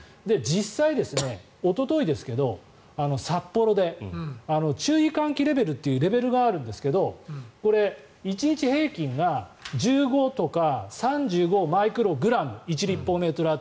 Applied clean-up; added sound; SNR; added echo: none; none; none; none.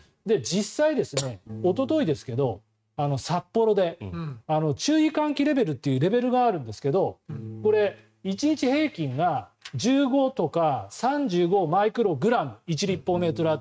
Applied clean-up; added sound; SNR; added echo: neural mask model RNNoise.